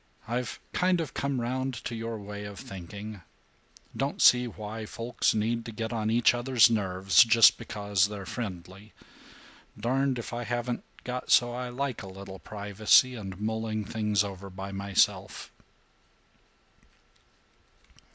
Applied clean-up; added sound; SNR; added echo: none; none; none; none.